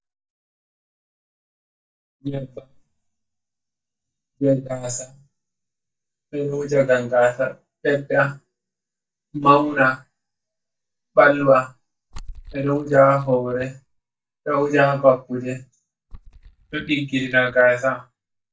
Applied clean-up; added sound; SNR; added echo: neural mask model DeepFilterNet 3.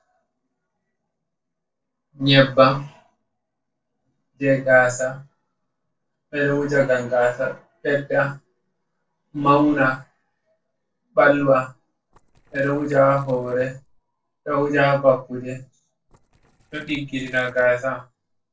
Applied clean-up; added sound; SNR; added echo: neural separator model SepFormer DNS4.